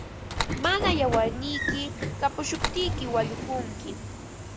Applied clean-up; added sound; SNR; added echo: none; Slam + Sliding door / Train; 2 dB; none.